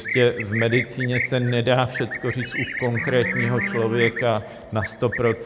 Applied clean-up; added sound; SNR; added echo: none; Livestock, farm animals, working animals; 7 dB; none.